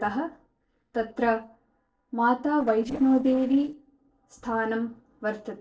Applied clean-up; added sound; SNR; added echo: neural separator model SepFormer DNS4.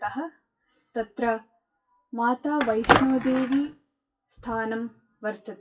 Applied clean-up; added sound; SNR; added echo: classical method WPE with log-MMSE.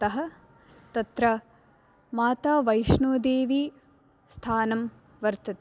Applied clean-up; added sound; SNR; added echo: none; none; none; none.